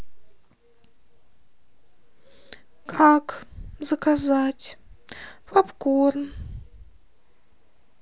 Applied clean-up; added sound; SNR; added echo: none; none; none; none.